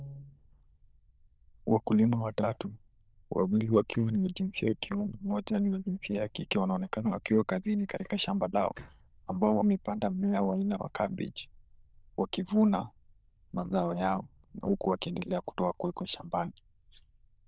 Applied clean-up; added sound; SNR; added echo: neural diffusion model UNIVERSE++.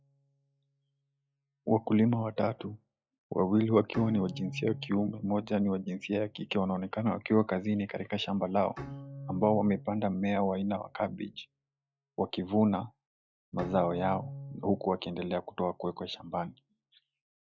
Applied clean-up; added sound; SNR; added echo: classical method log-MMSE.